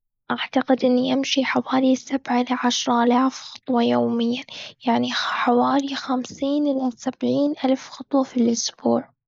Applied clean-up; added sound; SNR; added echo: neural mask model Resemble Enhance denoiser.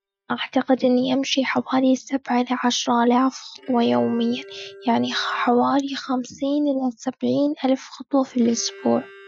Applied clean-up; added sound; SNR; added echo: classical method Wiener filter.